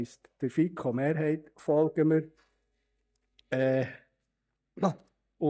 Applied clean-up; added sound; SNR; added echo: neural mask model DeepFilterNet 3.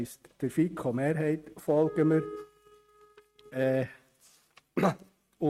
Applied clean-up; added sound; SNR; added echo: neural mask model RNNoise.